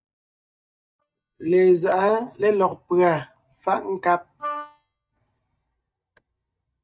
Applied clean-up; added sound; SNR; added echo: neural mask model DeepFilterNet 3.